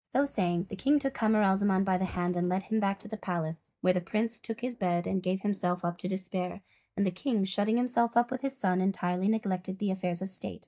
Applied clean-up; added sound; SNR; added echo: neural mask model DeepFilterNet 3.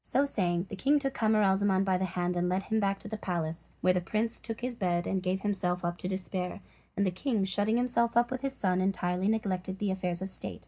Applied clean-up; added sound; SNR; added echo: none; none; none; none.